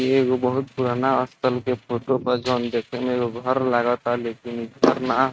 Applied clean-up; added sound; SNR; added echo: neural mask model RNNoise.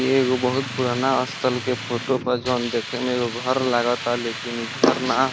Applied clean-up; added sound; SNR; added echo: none; Hiss; 10 dB; none.